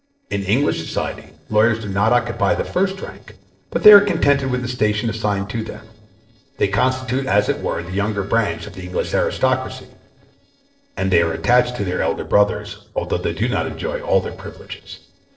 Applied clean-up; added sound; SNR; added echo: neural separator model SepFormer DNS4.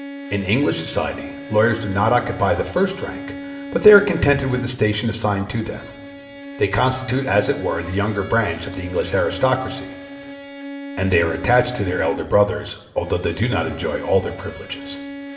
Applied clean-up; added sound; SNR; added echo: none; Bowed string instrument; 13 dB; reverberation time 1.6 s.